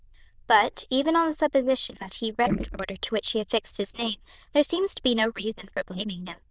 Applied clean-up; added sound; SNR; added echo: neural diffusion model UNIVERSE++.